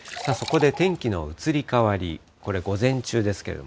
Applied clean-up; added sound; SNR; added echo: none; Liquid; 16 dB; none.